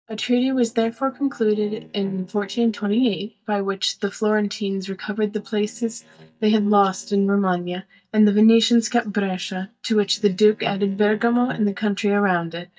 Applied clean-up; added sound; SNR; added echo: neural mask model DeepFilterNet 3.